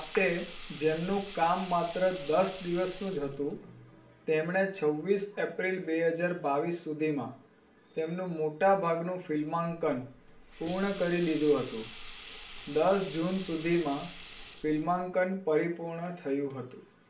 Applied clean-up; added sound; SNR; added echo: none; Sink (filling or washing); 18 dB; reverberation time 0.4 s.